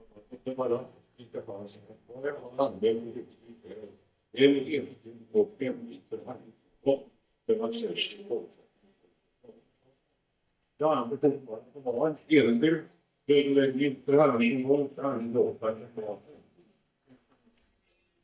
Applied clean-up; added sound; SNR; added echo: neural mask model DeepFilterNet 3.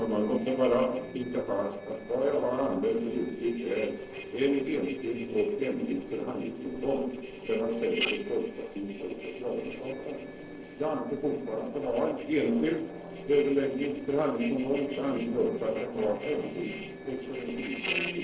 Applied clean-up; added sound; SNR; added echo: neural separator model SepFormer DNS4.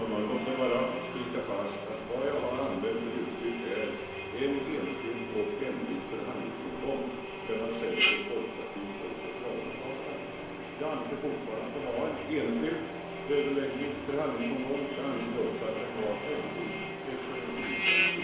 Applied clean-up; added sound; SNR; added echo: none; Drill; -3 dB; reverberation time 0.9 s.